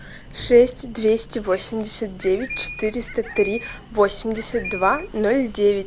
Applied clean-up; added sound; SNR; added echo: none; Bird + Breathing; 15 dB; none.